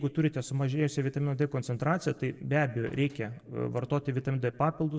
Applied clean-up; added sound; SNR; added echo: neural separator model SepFormer DNS4.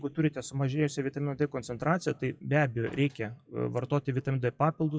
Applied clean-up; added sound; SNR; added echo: classical method WPE with log-MMSE.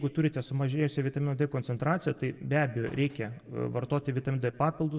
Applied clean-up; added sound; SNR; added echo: none; Slam; 20 dB; reverberation time 2.1 s.